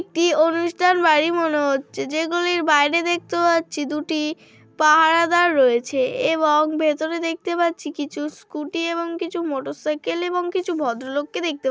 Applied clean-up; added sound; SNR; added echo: none; none; none; none.